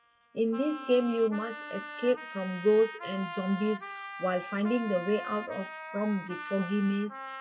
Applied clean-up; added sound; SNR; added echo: classical method WPE with log-MMSE.